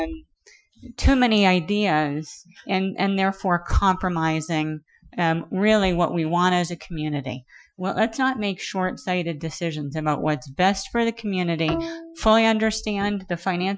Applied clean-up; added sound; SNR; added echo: classical method Wiener filter.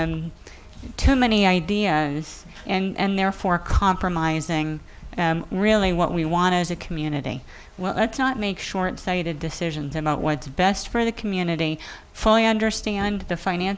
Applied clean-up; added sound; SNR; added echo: none; none; none; none.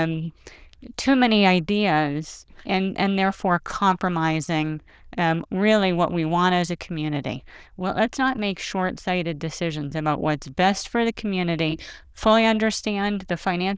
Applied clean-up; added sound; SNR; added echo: neural diffusion model UNIVERSE++.